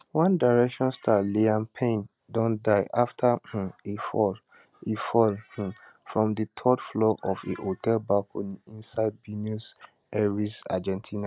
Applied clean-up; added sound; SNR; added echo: none; none; none; none.